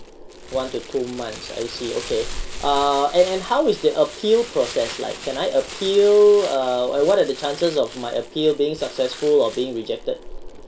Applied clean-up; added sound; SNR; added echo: none; Crumpling, crinkling; 14 dB; reverberation time 0.2 s.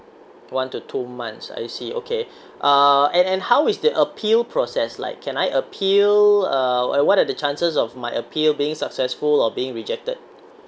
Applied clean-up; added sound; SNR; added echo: none; none; none; none.